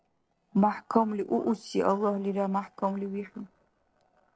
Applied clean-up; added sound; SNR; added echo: neural separator model SepFormer DNS4.